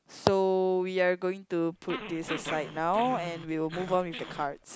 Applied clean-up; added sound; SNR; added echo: none; Growling; 11 dB; none.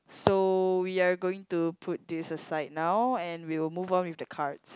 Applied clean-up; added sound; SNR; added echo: none; none; none; none.